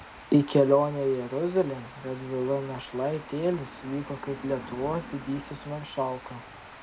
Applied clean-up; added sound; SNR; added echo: none; Water; 16 dB; none.